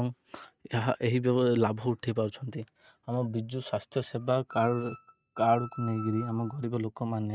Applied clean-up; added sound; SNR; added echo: neural mask model RNNoise.